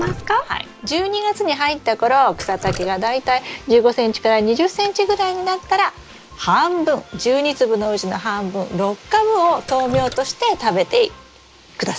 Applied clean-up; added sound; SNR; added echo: none; Drip; 19 dB; none.